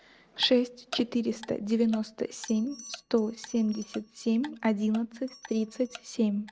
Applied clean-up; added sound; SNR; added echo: neural mask model RNNoise.